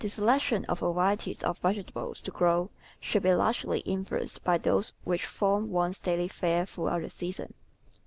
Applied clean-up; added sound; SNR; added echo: none; none; none; none.